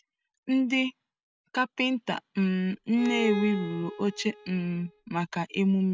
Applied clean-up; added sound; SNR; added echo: none; Bowed string instrument; 10 dB; none.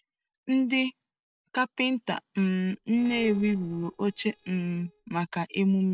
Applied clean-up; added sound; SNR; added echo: neural separator model SepFormer DNS4.